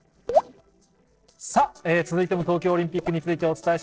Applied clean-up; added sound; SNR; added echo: neural separator model SepFormer DNS4.